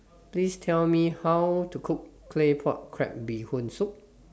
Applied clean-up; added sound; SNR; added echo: none; none; none; none.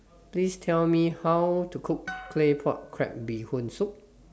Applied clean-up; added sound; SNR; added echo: none; Harp; 18 dB; none.